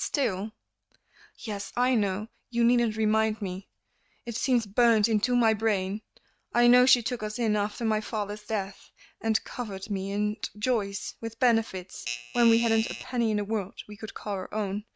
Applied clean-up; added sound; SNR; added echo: neural mask model RNNoise.